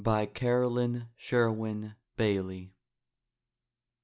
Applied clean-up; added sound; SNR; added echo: none; none; none; none.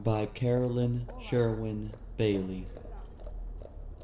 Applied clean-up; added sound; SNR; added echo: none; Livestock, farm animals, working animals; 11 dB; reverberation time 1.5 s.